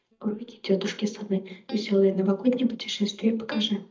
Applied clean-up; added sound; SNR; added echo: neural mask model DeepFilterNet 3.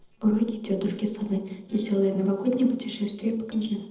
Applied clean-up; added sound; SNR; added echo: neural separator model SepFormer DNS4.